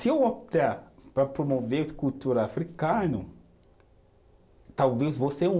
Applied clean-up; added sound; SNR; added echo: none; none; none; none.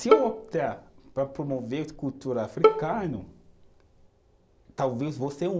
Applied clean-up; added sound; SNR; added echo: none; Bowed string instrument; -4 dB; none.